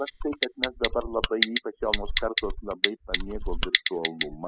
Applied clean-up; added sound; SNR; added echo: classical method spectral subtraction.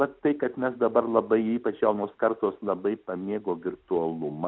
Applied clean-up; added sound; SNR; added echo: none; none; none; none.